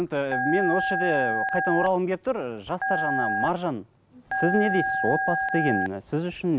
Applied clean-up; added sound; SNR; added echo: none; Telephone; 2 dB; none.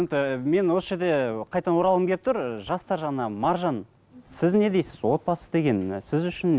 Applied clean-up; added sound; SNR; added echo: none; none; none; none.